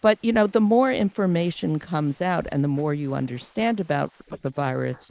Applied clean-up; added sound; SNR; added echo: neural mask model Resemble Enhance denoiser.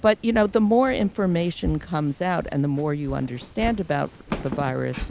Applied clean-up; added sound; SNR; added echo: none; Walk, footsteps; 13 dB; none.